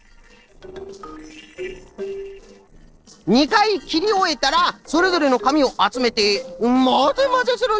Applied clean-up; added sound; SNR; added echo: neural separator model SepFormer DNS4.